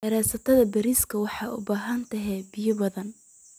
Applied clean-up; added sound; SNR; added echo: none; none; none; none.